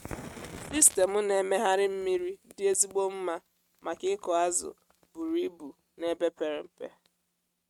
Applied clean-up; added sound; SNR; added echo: neural mask model RNNoise.